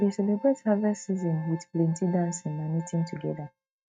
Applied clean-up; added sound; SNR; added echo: neural mask model RNNoise.